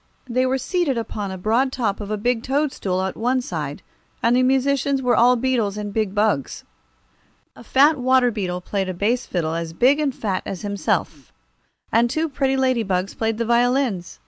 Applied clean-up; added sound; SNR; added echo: none; none; none; none.